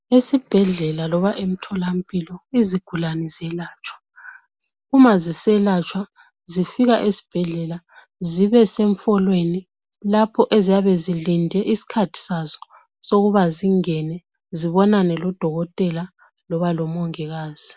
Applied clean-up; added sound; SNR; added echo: none; none; none; none.